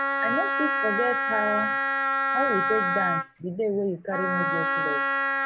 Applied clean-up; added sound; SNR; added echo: none; Wind instrument, woodwind instrument; -4 dB; none.